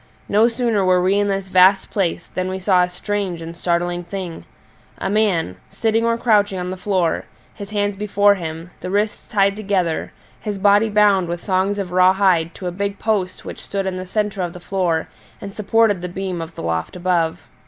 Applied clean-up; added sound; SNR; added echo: none; none; none; none.